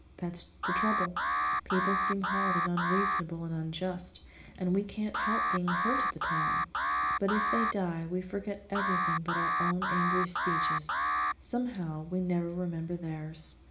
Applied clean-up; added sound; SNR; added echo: none; Alarm; -3 dB; reverberation time 0.4 s.